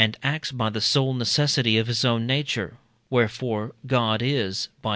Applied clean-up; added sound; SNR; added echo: none; none; none; none.